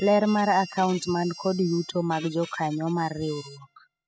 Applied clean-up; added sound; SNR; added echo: classical method spectral subtraction.